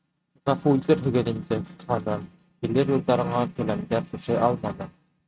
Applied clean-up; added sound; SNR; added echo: neural mask model RNNoise.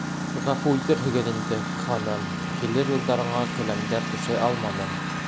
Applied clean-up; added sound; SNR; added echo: none; Engine; 2 dB; none.